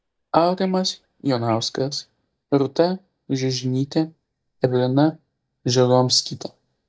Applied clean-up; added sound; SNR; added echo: neural mask model DeepFilterNet 3.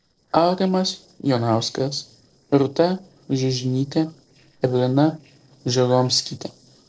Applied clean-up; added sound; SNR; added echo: neural separator model SepFormer DNS4.